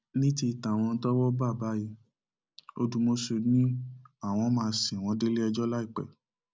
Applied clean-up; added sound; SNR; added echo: none; none; none; none.